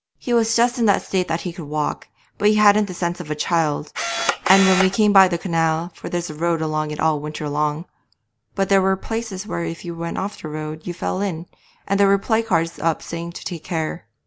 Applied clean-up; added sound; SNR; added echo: none; Camera; 2 dB; none.